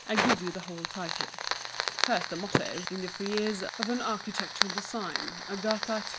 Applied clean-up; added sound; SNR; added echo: none; Fire; -1 dB; none.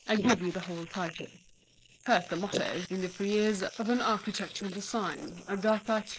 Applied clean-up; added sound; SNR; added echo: neural mask model Resemble Enhance denoiser.